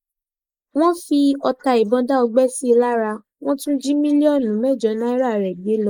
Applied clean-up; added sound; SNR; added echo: neural mask model Resemble Enhance denoiser.